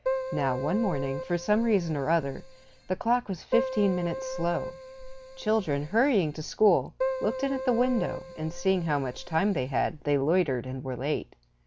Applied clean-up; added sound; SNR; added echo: none; Keyboard (musical); 8 dB; none.